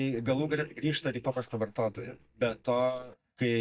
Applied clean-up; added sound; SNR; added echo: neural mask model DeepFilterNet 3.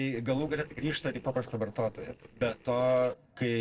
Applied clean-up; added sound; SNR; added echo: neural separator model SepFormer DNS4.